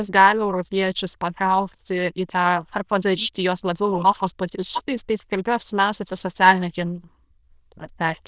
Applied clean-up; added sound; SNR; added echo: neural diffusion model UNIVERSE++.